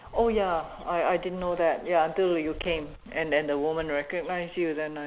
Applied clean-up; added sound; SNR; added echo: none; Bird; 19 dB; none.